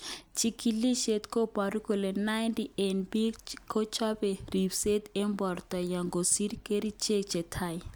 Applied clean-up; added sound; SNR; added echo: none; none; none; none.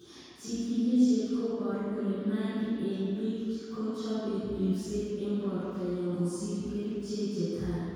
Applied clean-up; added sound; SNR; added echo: none; none; none; reverberation time 2.0 s.